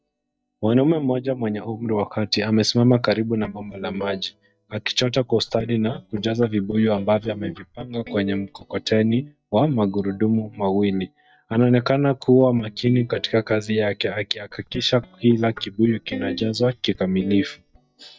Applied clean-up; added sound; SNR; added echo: neural mask model DeepFilterNet 3.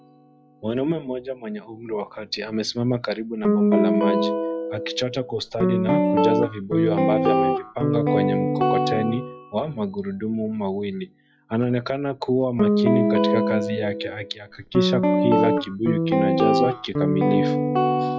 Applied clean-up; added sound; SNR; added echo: classical method log-MMSE.